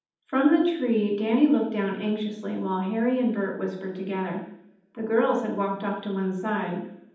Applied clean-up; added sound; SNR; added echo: none; none; none; reverberation time 0.8 s.